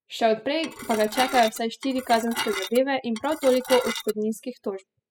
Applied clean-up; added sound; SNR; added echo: classical method spectral subtraction.